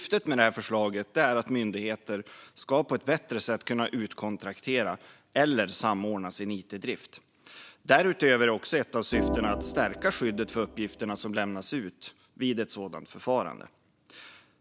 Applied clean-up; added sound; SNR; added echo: none; Organ; 5 dB; none.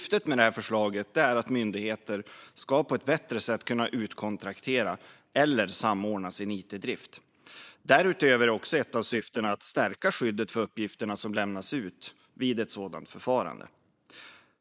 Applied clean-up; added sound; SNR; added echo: neural mask model Resemble Enhance denoiser.